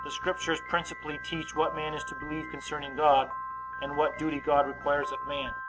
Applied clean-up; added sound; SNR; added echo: none; Piano; 9 dB; none.